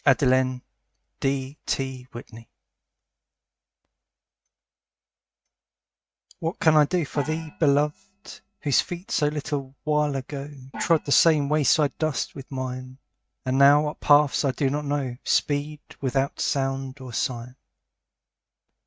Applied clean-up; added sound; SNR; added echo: neural mask model RNNoise.